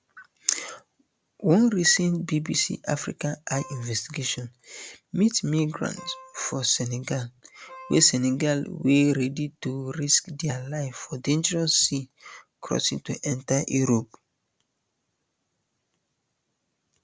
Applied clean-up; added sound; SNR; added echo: none; Wind instrument, woodwind instrument; 19 dB; none.